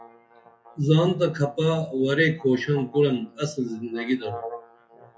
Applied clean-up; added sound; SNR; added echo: classical method WPE with log-MMSE.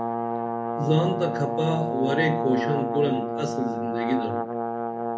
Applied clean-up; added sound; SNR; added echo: none; Brass instrument; 1 dB; reverberation time 0.3 s.